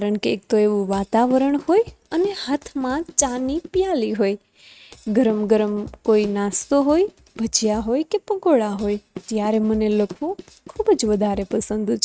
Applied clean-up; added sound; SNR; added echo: neural mask model RNNoise.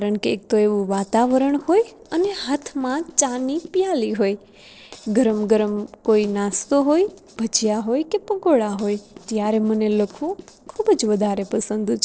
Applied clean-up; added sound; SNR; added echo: neural separator model SepFormer DNS4.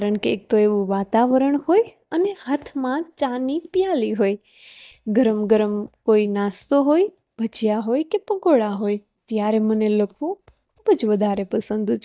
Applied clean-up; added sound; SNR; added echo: neural mask model DeepFilterNet 3.